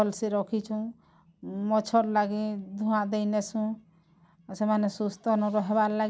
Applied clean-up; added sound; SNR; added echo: none; none; none; none.